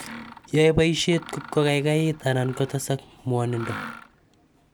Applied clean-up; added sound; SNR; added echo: none; Mechanisms; 18 dB; none.